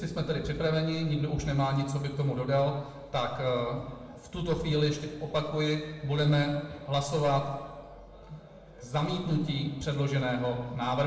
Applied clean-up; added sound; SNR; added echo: none; none; none; reverberation time 1.1 s.